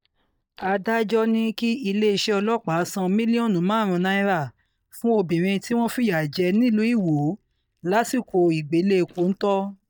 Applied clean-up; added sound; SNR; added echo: neural mask model DeepFilterNet 3.